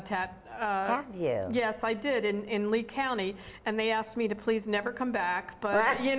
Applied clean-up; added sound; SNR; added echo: none; none; none; none.